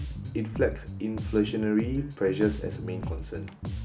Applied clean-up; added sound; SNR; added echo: none; Bass guitar; 5 dB; none.